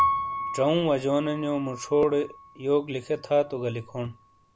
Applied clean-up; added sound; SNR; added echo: none; Piano; 7 dB; none.